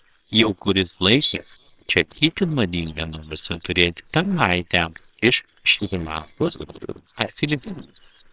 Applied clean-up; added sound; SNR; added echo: neural separator model SepFormer WHAMR!.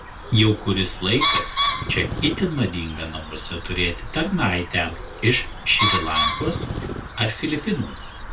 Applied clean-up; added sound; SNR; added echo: none; Bird; 4 dB; reverberation time 0.2 s.